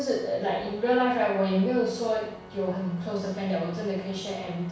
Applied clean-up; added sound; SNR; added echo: none; Organ; 19 dB; reverberation time 0.7 s.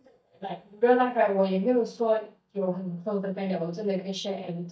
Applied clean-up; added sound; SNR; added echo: neural mask model DeepFilterNet 3.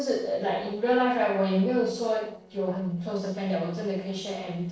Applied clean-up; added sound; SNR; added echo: neural separator model SepFormer DNS4.